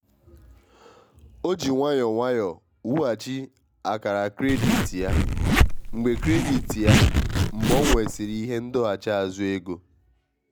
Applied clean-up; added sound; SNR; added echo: none; Zipper (clothing); -5 dB; none.